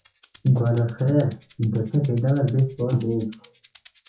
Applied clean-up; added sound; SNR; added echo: classical method WPE with log-MMSE.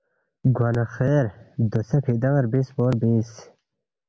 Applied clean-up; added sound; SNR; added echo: none; none; none; none.